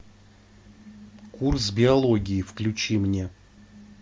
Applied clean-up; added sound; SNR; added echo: none; none; none; none.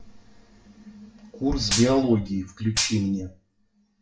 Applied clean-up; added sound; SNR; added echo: classical method WPE with log-MMSE.